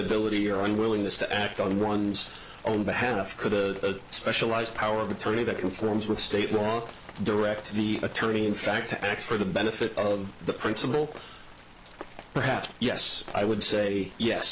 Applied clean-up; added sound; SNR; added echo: none; Rain; 18 dB; none.